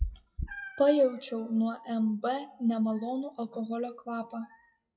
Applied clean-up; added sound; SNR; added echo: classical method WPE with log-MMSE.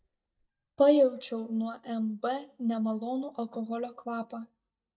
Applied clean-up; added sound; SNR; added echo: neural mask model DeepFilterNet 3.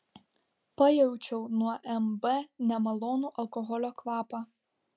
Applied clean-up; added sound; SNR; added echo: none; none; none; none.